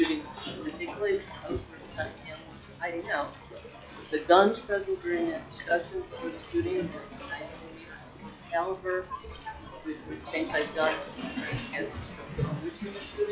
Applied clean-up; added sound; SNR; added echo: classical method log-MMSE.